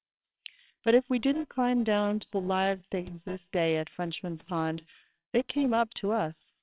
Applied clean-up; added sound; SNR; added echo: neural separator model SepFormer WHAMR!.